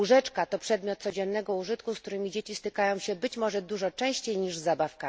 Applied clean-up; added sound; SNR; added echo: none; none; none; none.